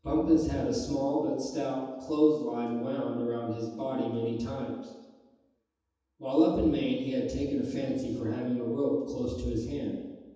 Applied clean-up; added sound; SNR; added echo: none; none; none; reverberation time 1.1 s.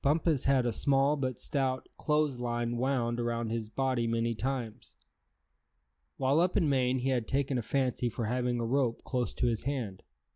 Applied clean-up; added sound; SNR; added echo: none; none; none; none.